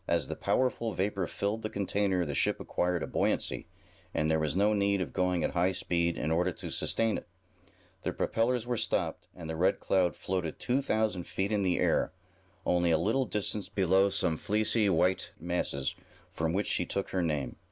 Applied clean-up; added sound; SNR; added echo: none; none; none; none.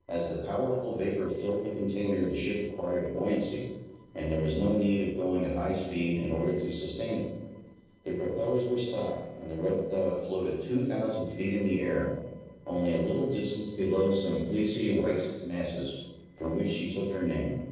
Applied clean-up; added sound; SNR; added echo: neural separator model SepFormer DNS4.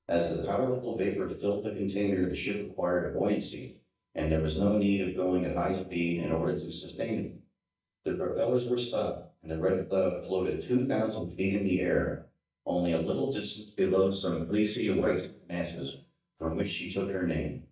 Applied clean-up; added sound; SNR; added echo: neural mask model DeepFilterNet 3.